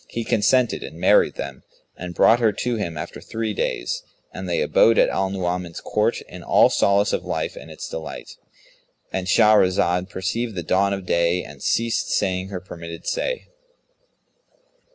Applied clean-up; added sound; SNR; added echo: none; none; none; none.